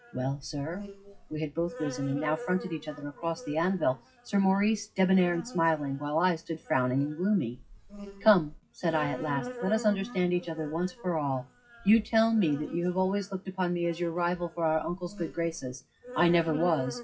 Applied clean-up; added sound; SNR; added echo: classical method WPE with log-MMSE.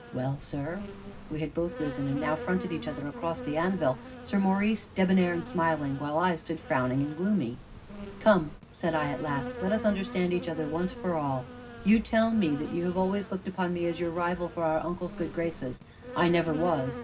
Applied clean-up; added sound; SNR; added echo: none; Insect; 12 dB; reverberation time 0.4 s.